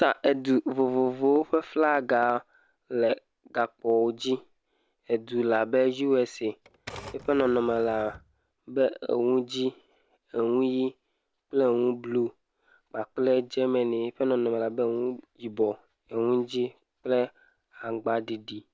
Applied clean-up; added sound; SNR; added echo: none; Typewriter; 19 dB; none.